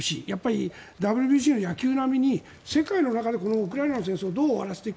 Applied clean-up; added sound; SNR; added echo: none; none; none; none.